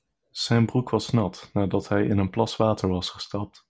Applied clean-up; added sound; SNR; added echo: none; none; none; none.